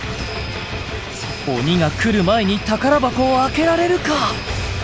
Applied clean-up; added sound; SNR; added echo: none; none; none; none.